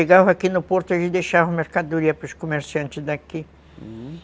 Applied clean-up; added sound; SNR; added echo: none; none; none; none.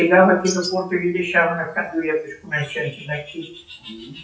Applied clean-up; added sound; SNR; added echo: classical method WPE with log-MMSE.